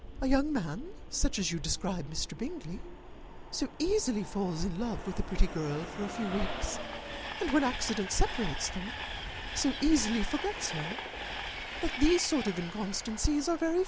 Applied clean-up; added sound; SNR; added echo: none; Train; 9 dB; none.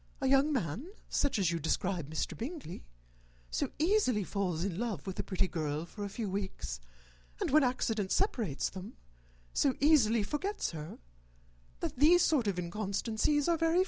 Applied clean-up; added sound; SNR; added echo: none; none; none; none.